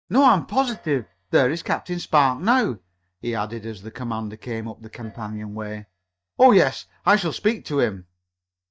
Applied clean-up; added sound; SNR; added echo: neural mask model DeepFilterNet 3.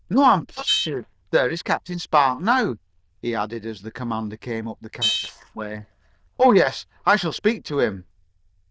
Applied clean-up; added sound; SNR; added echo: neural diffusion model UNIVERSE++.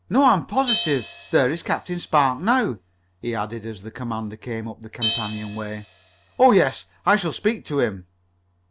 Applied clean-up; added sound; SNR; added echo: none; Crash cymbal; 12 dB; none.